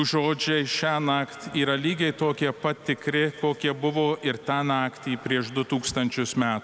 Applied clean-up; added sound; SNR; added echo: none; none; none; none.